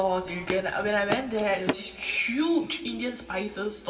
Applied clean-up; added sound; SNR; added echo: none; Run; 7 dB; reverberation time 2.6 s.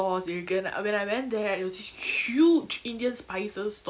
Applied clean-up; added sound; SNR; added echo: none; none; none; none.